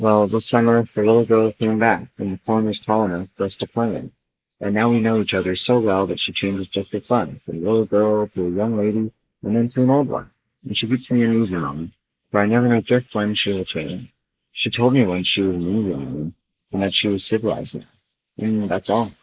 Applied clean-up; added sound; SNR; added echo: neural mask model Resemble Enhance denoiser.